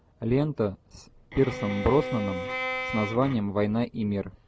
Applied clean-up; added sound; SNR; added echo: none; Bowed string instrument; 7 dB; none.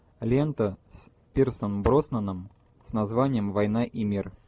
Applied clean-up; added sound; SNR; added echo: none; none; none; none.